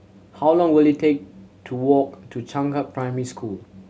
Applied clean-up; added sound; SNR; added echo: none; none; none; none.